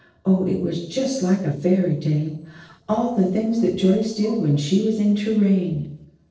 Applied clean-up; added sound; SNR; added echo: neural separator model SepFormer DNS4.